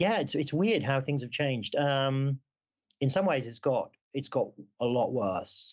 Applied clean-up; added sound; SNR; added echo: none; none; none; none.